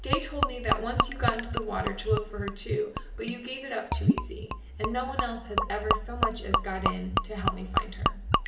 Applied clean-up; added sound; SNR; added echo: none; Gurgling / Liquid; -4 dB; reverberation time 0.8 s.